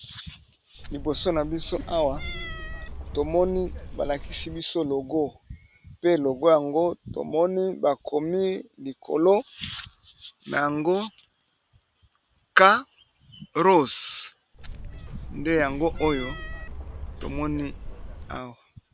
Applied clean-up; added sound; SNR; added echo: none; Cat; 9 dB; none.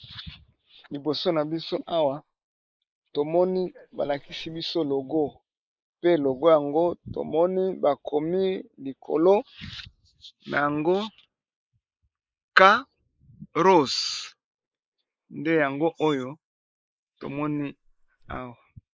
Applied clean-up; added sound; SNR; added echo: neural mask model Resemble Enhance denoiser.